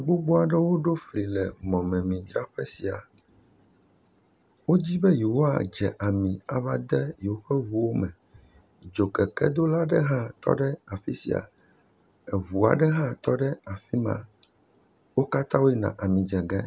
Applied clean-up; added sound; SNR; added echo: none; none; none; none.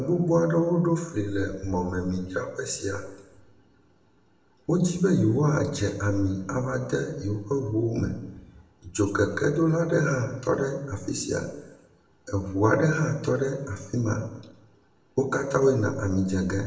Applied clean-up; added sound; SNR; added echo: none; none; none; reverberation time 0.9 s.